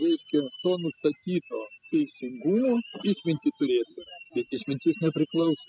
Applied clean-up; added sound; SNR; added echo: classical method spectral subtraction.